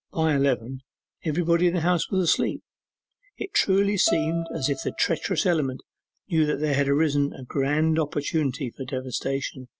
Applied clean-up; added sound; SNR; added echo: none; Bowed string instrument; 10 dB; none.